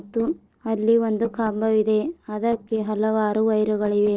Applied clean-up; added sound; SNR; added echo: neural separator model SepFormer DNS4.